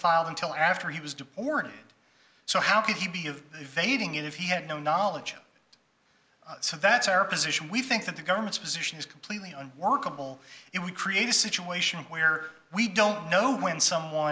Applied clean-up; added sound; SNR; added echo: none; none; none; none.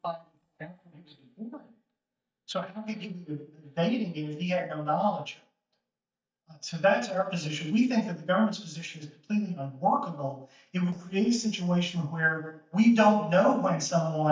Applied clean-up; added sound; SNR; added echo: neural mask model DeepFilterNet 3.